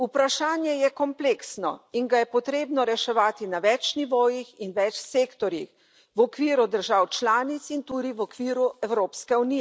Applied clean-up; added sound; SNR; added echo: none; none; none; none.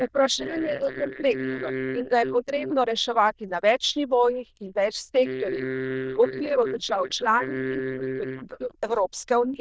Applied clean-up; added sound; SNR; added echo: neural diffusion model UNIVERSE++.